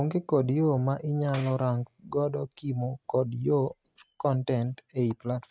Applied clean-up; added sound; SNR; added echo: neural mask model RNNoise.